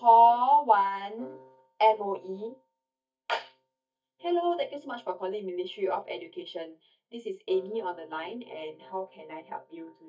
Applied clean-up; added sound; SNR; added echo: neural mask model DeepFilterNet 3.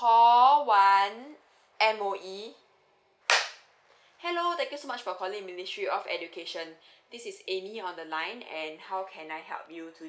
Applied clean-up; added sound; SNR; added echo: none; none; none; none.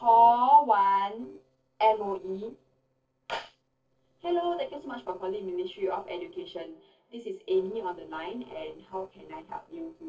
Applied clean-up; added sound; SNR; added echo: neural separator model SepFormer DNS4.